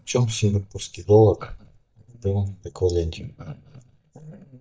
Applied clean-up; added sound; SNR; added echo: neural mask model DeepFilterNet 3.